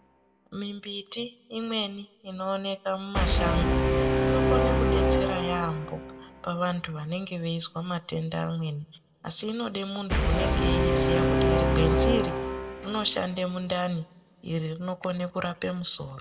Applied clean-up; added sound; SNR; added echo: none; Brass instrument; -3 dB; reverberation time 1.3 s.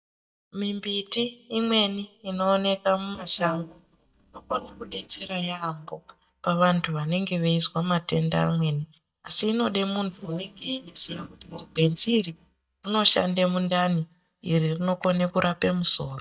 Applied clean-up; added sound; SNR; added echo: neural mask model DeepFilterNet 3.